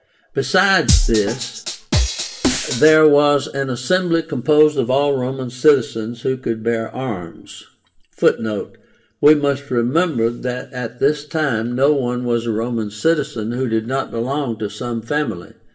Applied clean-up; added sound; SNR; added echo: none; Drum kit; 1 dB; reverberation time 0.6 s.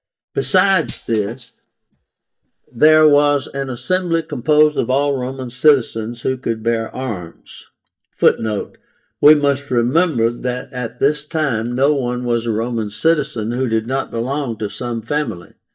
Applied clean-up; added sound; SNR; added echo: neural mask model DeepFilterNet 3.